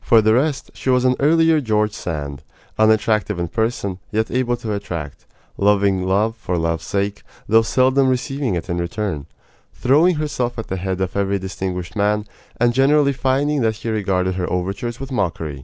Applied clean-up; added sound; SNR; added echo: none; none; none; none.